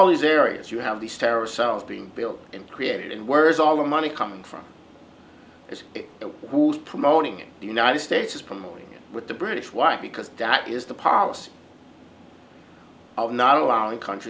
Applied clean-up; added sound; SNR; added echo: none; none; none; none.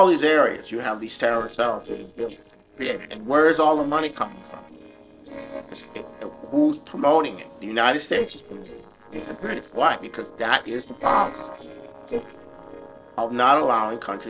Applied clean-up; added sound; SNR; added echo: neural separator model SepFormer DNS4.